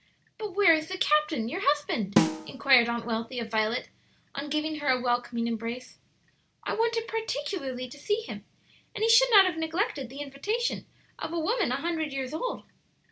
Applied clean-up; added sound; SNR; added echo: none; Snare drum; -1 dB; none.